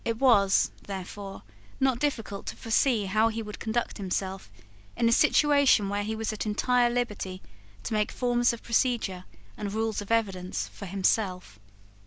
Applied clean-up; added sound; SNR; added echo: none; none; none; none.